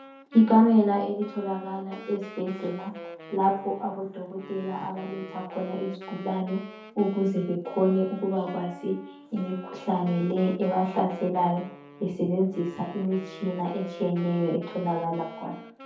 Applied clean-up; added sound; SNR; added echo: none; Wind instrument, woodwind instrument; 17 dB; reverberation time 0.5 s.